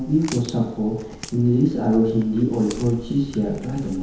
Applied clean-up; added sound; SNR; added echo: none; Walk, footsteps; 17 dB; reverberation time 1.0 s.